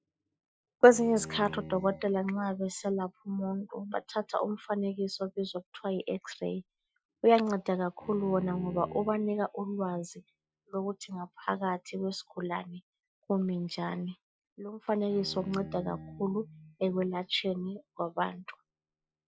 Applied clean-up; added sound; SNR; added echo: classical method Wiener filter.